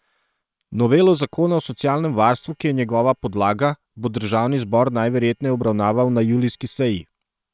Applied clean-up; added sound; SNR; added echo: neural separator model SepFormer WHAM!.